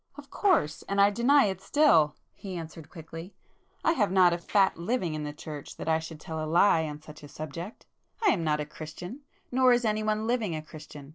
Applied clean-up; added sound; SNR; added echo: neural separator model SepFormer DNS4.